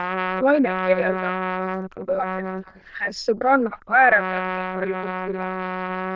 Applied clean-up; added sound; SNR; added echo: neural diffusion model UNIVERSE++.